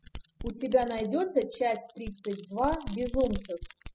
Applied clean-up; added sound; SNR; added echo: classical method spectral subtraction.